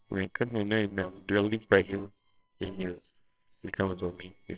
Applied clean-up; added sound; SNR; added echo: neural separator model SepFormer WHAMR!.